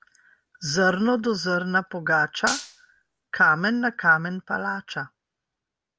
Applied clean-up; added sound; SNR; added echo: none; Gunshot, gunfire; 11 dB; none.